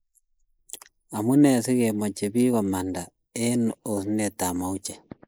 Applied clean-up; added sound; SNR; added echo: neural mask model Resemble Enhance denoiser.